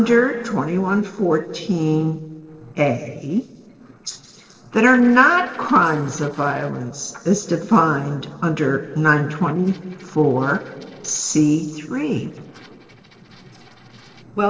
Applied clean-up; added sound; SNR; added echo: neural separator model SepFormer DNS4.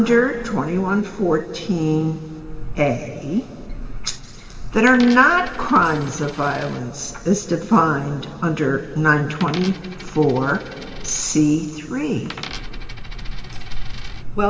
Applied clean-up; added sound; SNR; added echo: none; Coin (dropping); 18 dB; reverberation time 2.2 s.